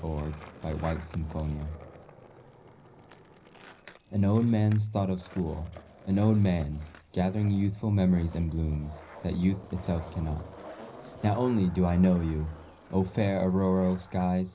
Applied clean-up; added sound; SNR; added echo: none; Skateboard; 20 dB; reverberation time 0.4 s.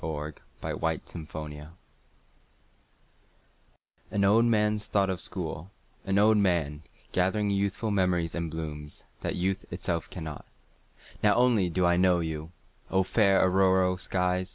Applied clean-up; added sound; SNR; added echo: none; none; none; none.